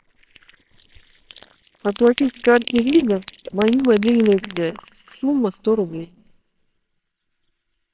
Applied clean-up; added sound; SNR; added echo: neural separator model SepFormer WHAMR!.